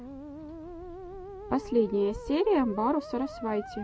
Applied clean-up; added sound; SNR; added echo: none; Musical instrument; 13 dB; none.